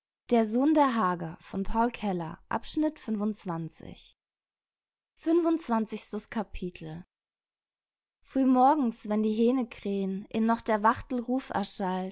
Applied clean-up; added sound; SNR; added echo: none; none; none; none.